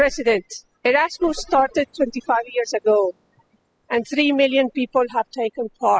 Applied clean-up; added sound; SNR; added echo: classical method spectral subtraction.